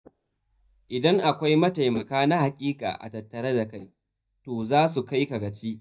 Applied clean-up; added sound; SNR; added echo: neural mask model DeepFilterNet 3.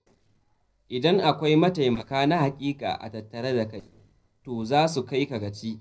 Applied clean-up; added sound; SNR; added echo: neural separator model SepFormer DNS4.